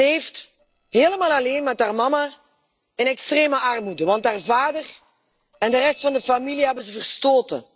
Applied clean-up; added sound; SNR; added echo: neural separator model SepFormer DNS4.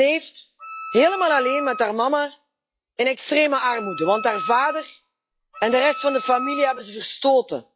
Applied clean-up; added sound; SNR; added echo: classical method log-MMSE.